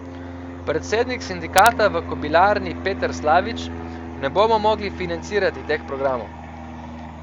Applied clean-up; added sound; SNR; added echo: none; Fixed-wing aircraft, airplane; 10 dB; none.